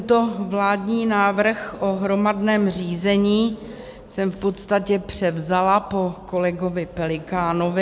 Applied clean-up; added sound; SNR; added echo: none; none; none; none.